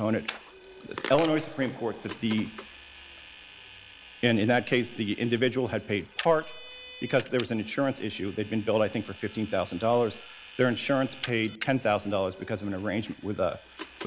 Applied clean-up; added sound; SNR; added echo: none; Vehicle; 17 dB; none.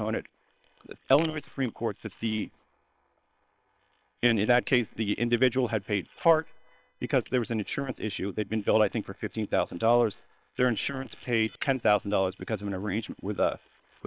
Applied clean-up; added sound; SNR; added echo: neural separator model SepFormer WHAM!.